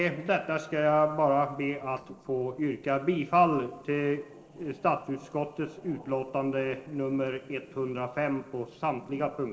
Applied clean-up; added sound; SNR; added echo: neural separator model SepFormer DNS4.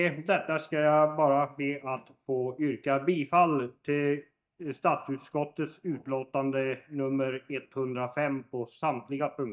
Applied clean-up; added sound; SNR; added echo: neural mask model DeepFilterNet 3.